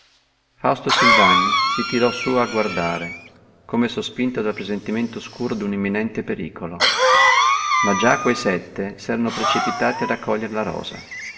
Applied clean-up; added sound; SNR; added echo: none; Cough; -1 dB; reverberation time 1.8 s.